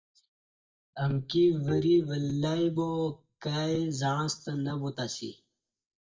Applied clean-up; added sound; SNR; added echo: neural mask model DeepFilterNet 3.